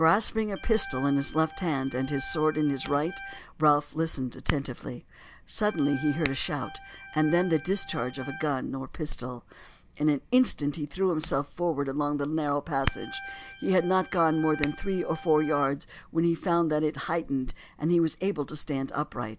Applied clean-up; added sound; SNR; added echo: none; Hands + Organ; 12 dB; none.